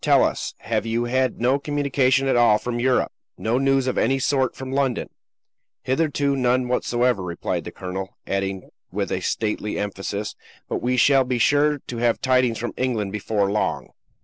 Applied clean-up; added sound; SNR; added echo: none; none; none; none.